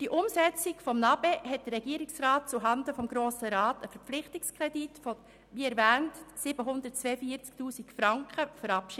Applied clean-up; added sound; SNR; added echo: none; none; none; none.